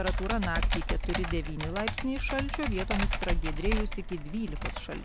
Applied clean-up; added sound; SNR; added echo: none; Computer keyboard; -3 dB; none.